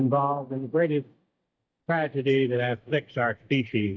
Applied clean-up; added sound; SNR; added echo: neural mask model DeepFilterNet 3.